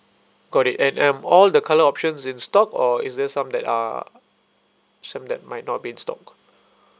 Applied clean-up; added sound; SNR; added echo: none; none; none; none.